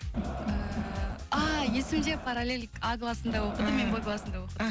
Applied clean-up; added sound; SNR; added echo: none; Crowd; 4 dB; none.